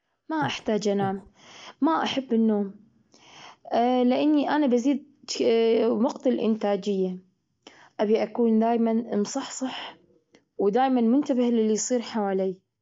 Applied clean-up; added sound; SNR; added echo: none; Breathing; 13 dB; none.